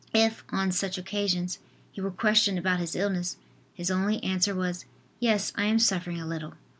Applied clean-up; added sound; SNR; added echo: none; none; none; none.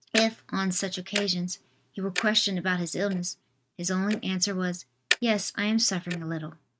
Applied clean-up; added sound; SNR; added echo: neural mask model RNNoise.